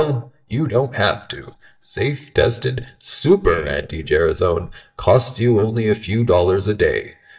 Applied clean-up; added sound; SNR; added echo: neural mask model DeepFilterNet 3.